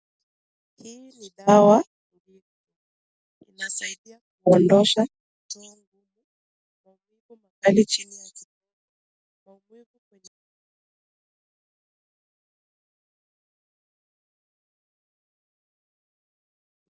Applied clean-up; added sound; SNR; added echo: none; none; none; none.